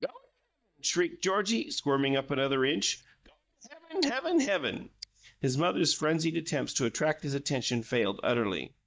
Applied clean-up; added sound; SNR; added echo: neural mask model DeepFilterNet 3.